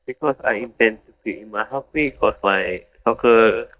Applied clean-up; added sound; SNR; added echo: neural mask model DeepFilterNet 3.